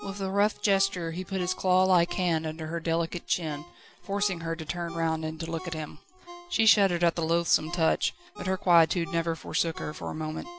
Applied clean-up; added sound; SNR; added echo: none; Ringtone; 20 dB; none.